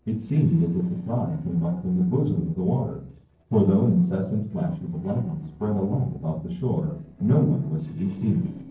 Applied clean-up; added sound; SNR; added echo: neural separator model SepFormer DNS4.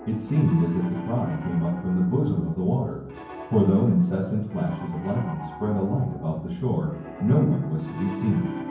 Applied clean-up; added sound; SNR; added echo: none; Piano; 13 dB; reverberation time 0.9 s.